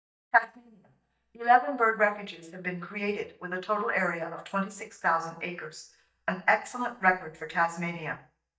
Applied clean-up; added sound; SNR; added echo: neural mask model DeepFilterNet 3.